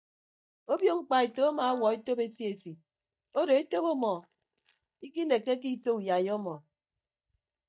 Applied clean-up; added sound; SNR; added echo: neural mask model DeepFilterNet 3.